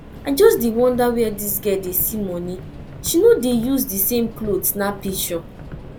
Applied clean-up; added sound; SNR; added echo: none; Subway, metro, underground; 15 dB; none.